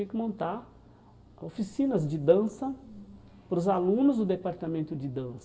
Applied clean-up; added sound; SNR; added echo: none; none; none; reverberation time 0.9 s.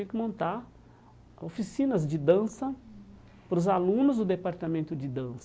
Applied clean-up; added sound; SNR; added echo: none; none; none; none.